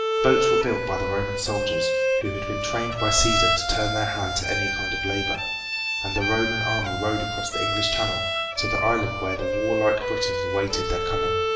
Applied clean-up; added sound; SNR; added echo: none; Bowed string instrument; -2 dB; reverberation time 0.9 s.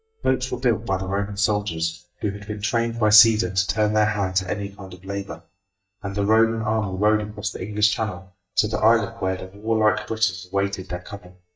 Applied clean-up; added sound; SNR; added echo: neural mask model DeepFilterNet 3.